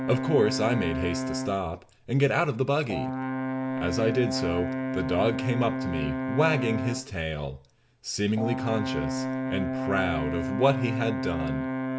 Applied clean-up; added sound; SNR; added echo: none; Brass instrument; 3 dB; none.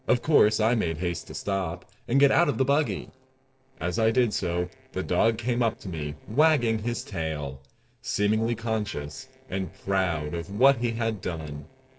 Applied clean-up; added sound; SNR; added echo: neural separator model SepFormer DNS4.